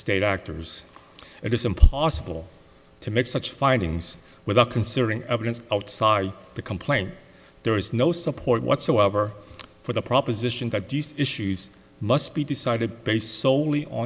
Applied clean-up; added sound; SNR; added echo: none; none; none; none.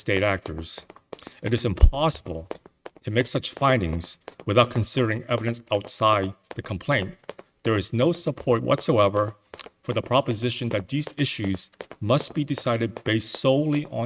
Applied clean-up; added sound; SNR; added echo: neural mask model RNNoise.